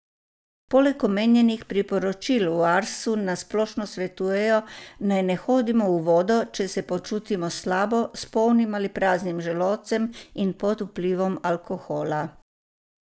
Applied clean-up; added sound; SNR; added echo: none; none; none; none.